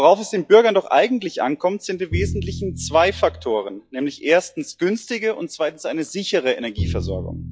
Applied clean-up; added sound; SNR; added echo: classical method log-MMSE.